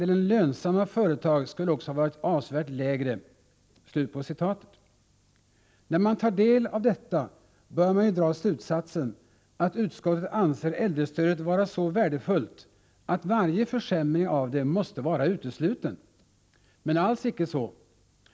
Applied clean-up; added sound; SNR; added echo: none; none; none; none.